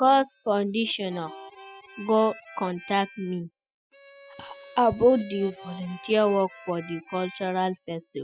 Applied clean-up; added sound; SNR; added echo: classical method spectral subtraction.